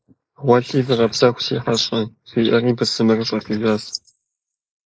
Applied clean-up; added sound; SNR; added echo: neural mask model Resemble Enhance denoiser.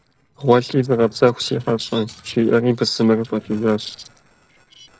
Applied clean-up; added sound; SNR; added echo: neural separator model SepFormer DNS4.